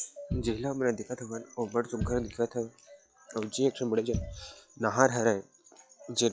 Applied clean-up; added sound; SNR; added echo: classical method log-MMSE.